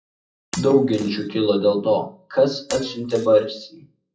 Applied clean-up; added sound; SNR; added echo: classical method WPE with log-MMSE.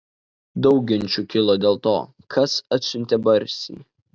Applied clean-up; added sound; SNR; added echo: none; none; none; none.